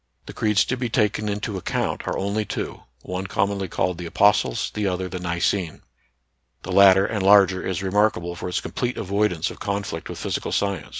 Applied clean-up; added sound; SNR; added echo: none; none; none; none.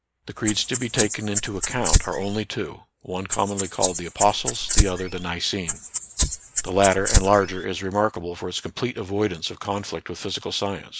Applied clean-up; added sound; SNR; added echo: neural mask model Resemble Enhance denoiser.